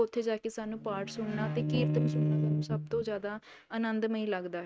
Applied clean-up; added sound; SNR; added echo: neural mask model RNNoise.